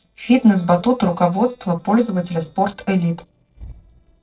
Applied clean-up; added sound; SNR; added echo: neural separator model SepFormer DNS4.